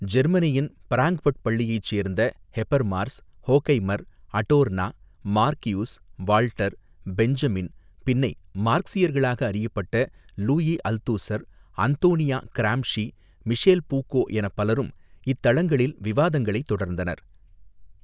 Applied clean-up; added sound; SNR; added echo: none; none; none; none.